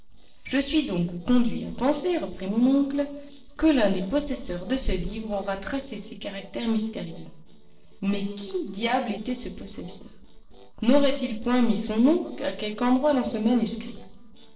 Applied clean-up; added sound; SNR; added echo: neural separator model SepFormer DNS4.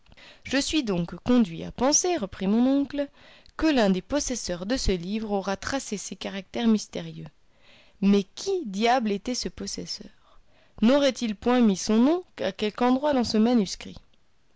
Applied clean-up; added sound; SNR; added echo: none; none; none; none.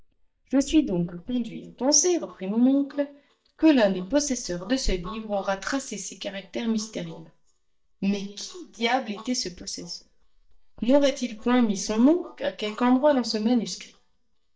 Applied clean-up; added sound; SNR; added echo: neural mask model DeepFilterNet 3.